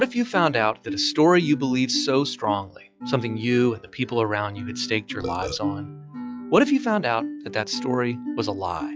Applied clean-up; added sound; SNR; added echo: classical method log-MMSE.